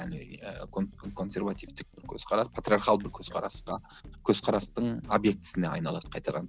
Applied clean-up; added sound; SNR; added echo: none; none; none; none.